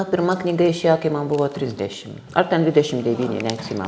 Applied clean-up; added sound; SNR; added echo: none; none; none; none.